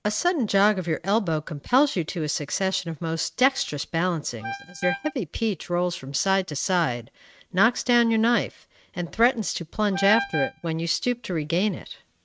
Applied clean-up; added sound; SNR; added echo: neural mask model RNNoise.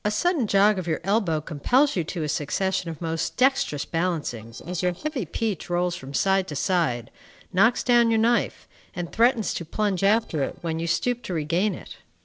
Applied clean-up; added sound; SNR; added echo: neural separator model SepFormer DNS4.